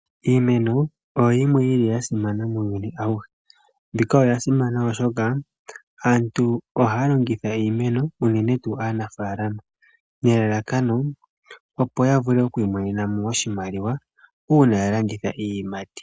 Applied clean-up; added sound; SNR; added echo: none; none; none; none.